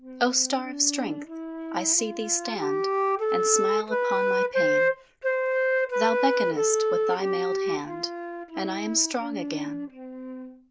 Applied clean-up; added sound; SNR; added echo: none; Wind instrument, woodwind instrument; -3 dB; none.